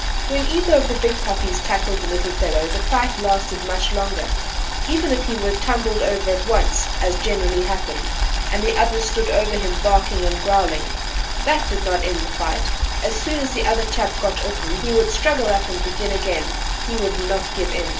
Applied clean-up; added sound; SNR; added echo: none; Boiling; 0 dB; reverberation time 0.3 s.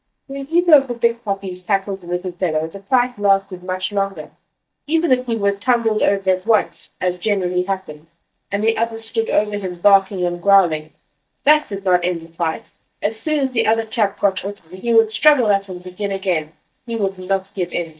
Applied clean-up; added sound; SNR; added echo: neural mask model DeepFilterNet 3.